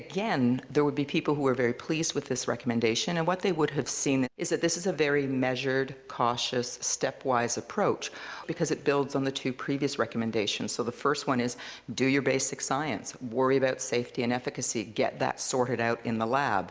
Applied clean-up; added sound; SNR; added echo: none; none; none; none.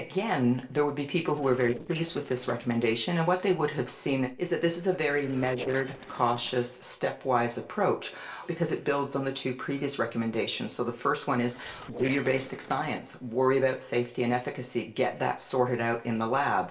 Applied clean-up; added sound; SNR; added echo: neural separator model SepFormer DNS4.